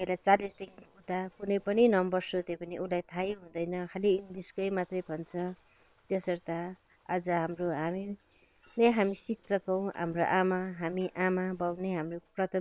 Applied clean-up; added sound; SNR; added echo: neural separator model SepFormer WHAM!.